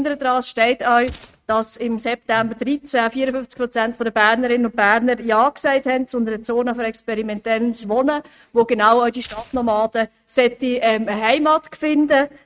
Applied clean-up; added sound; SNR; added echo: neural mask model RNNoise.